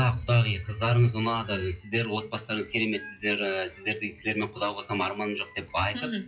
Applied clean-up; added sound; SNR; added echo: classical method WPE with log-MMSE.